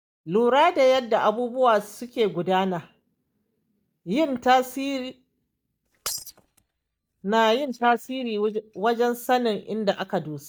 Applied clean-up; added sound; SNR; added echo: neural mask model DeepFilterNet 3.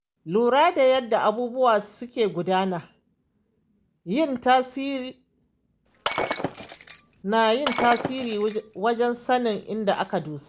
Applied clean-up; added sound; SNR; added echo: none; Shatter; 5 dB; none.